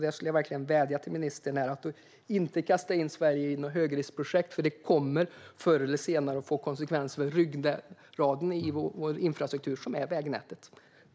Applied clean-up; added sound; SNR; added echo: none; none; none; none.